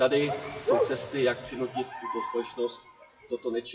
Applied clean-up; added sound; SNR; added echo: classical method WPE with log-MMSE.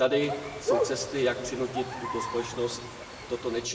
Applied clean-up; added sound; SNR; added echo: none; Bird; 4 dB; reverberation time 0.9 s.